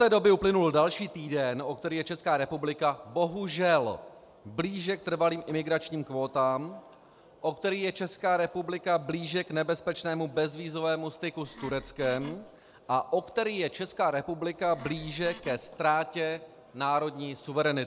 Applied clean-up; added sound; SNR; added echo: none; Wood; 18 dB; none.